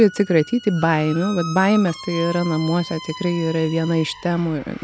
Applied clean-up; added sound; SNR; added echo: none; Squeak; 15 dB; none.